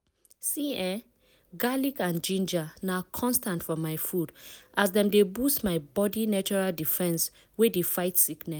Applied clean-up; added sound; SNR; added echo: none; none; none; none.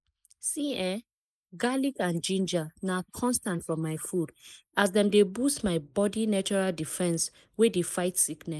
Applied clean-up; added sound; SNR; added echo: neural mask model Resemble Enhance denoiser.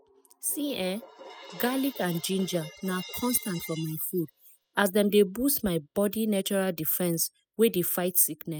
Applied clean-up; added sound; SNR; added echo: classical method spectral subtraction.